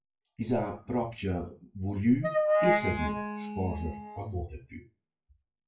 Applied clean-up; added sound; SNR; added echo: classical method WPE with log-MMSE.